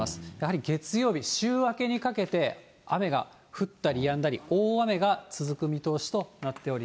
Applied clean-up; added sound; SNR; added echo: none; none; none; none.